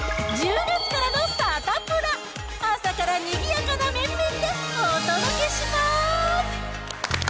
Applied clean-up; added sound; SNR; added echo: none; none; none; none.